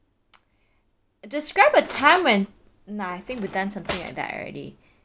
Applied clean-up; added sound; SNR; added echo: none; Cutlery, silverware; 14 dB; none.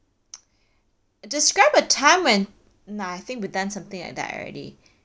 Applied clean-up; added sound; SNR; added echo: none; none; none; none.